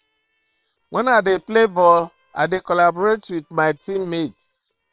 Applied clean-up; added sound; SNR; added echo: neural separator model SepFormer WHAM!.